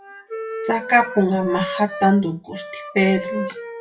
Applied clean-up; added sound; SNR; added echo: classical method WPE with log-MMSE.